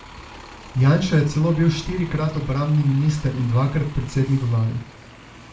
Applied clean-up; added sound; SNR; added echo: none; Bus; 19 dB; reverberation time 0.4 s.